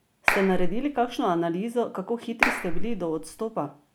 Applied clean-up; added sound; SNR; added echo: none; Clapping; -2 dB; none.